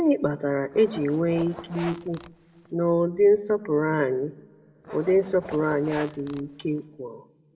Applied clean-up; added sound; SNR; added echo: none; Zipper (clothing); 16 dB; reverberation time 0.7 s.